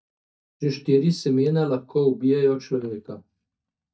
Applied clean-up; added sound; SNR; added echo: neural mask model DeepFilterNet 3.